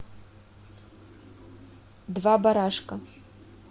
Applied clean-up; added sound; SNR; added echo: none; none; none; none.